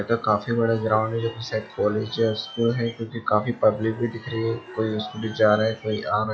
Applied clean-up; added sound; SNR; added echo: classical method log-MMSE.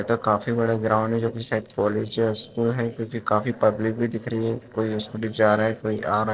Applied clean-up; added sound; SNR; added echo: neural separator model SepFormer DNS4.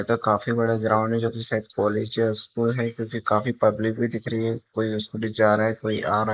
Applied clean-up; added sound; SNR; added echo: neural mask model Resemble Enhance denoiser.